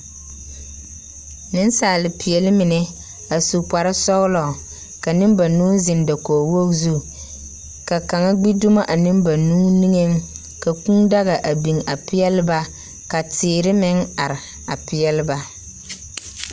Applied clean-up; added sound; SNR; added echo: none; none; none; none.